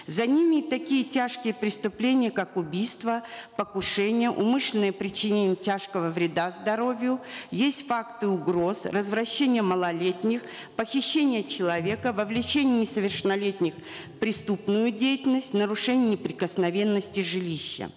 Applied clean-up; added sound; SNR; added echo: none; none; none; none.